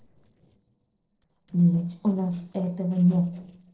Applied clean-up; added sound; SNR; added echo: neural separator model SepFormer DNS4.